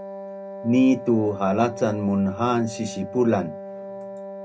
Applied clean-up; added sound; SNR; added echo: none; Wind instrument, woodwind instrument; 12 dB; none.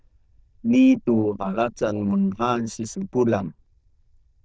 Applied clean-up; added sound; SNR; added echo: neural diffusion model UNIVERSE++.